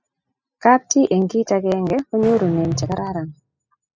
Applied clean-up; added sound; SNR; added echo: classical method spectral subtraction.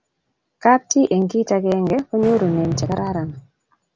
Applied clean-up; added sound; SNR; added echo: none; Fireworks; 9 dB; none.